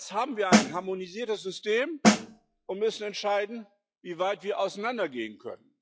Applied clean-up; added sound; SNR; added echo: classical method log-MMSE.